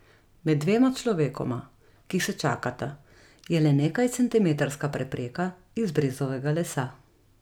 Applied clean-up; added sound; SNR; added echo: none; none; none; none.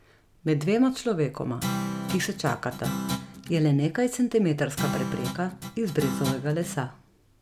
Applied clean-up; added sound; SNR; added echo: none; Guitar; 6 dB; none.